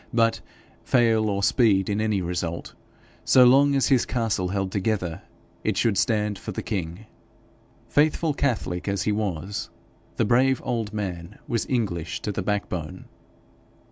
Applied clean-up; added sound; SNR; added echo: none; none; none; none.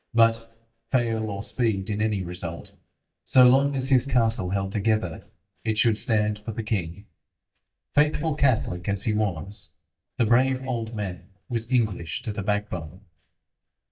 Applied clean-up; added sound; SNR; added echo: neural mask model DeepFilterNet 3.